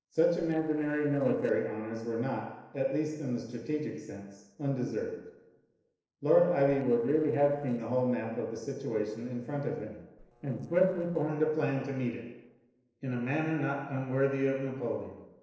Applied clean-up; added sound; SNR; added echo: neural separator model SepFormer DNS4.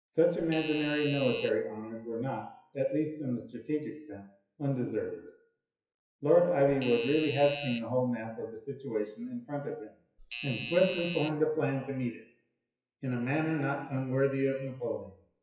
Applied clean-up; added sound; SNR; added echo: classical method WPE with log-MMSE.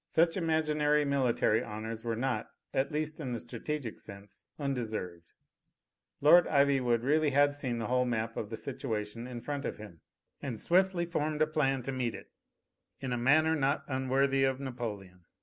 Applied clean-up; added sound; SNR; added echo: none; none; none; none.